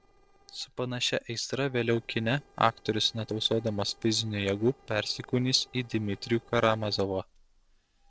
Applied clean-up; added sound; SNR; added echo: neural separator model SepFormer DNS4.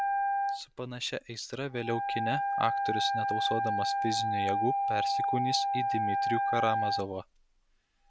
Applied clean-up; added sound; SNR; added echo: none; Wind instrument, woodwind instrument; -4 dB; none.